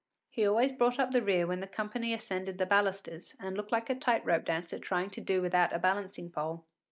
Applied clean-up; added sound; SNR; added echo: neural mask model Resemble Enhance denoiser.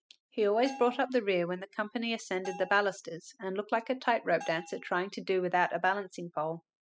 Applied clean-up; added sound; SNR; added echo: classical method spectral subtraction.